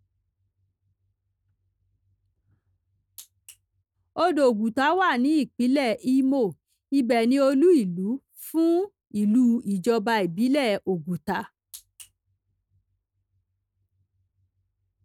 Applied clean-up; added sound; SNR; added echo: none; none; none; none.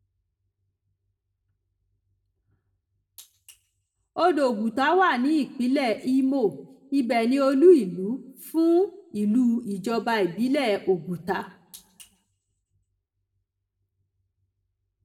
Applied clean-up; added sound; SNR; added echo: none; none; none; reverberation time 0.7 s.